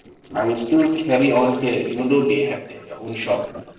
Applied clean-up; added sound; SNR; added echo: neural separator model SepFormer DNS4.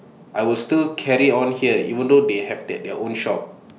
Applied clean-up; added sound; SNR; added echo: none; none; none; none.